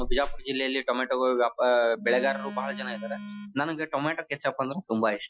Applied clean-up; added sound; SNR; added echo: classical method Wiener filter.